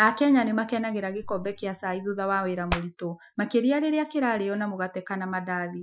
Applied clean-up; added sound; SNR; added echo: classical method Wiener filter.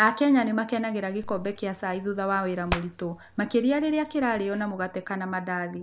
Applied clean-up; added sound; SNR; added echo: none; Hands; 14 dB; none.